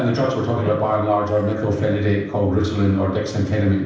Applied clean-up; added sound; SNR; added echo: neural separator model SepFormer DNS4.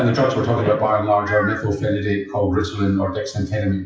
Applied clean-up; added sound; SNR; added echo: classical method WPE with log-MMSE.